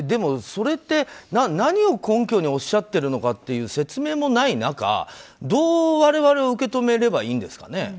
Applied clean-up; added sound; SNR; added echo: none; none; none; none.